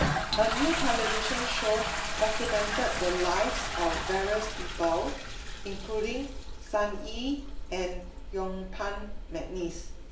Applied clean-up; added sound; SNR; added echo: none; Toilet flush; 1 dB; reverberation time 0.4 s.